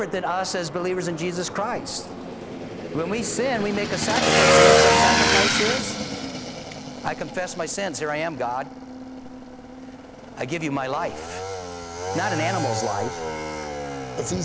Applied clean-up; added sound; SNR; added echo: none; Motorcycle / Engine; -4 dB; none.